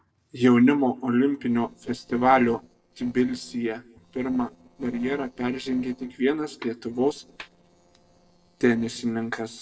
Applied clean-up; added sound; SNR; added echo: neural separator model SepFormer DNS4.